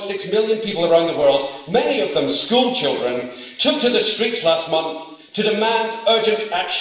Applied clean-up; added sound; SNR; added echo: none; none; none; reverberation time 1.0 s.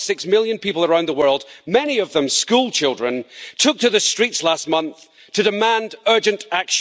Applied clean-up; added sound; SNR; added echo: none; none; none; none.